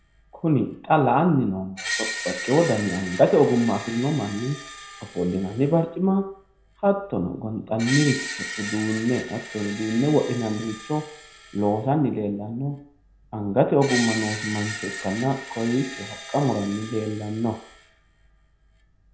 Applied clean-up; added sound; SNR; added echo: none; Screech; 12 dB; reverberation time 0.4 s.